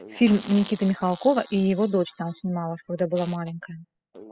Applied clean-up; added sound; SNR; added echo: classical method spectral subtraction.